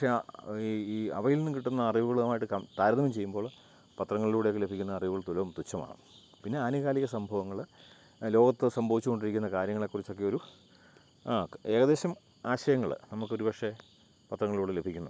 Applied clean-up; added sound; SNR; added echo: none; none; none; none.